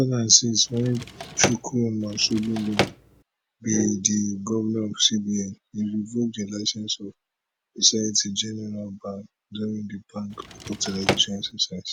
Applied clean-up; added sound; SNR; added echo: none; Drawer open or close; 5 dB; none.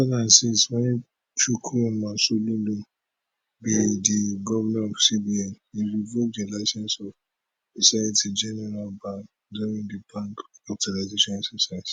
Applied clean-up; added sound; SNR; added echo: none; none; none; none.